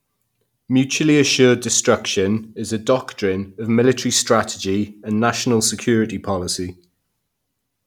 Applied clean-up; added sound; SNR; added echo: none; none; none; none.